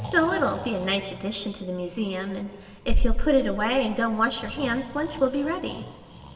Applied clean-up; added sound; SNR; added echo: none; Breathing; 3 dB; reverberation time 2.7 s.